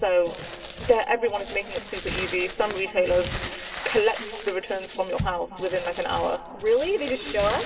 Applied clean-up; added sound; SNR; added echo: none; Crumpling, crinkling; 9 dB; reverberation time 2.6 s.